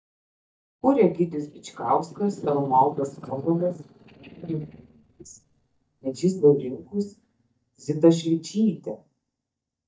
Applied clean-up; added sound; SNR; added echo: neural mask model DeepFilterNet 3.